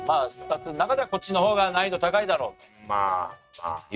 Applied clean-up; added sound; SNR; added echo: neural mask model RNNoise.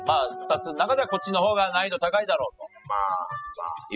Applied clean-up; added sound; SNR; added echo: classical method spectral subtraction.